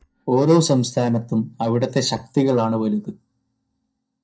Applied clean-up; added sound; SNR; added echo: neural mask model DeepFilterNet 3.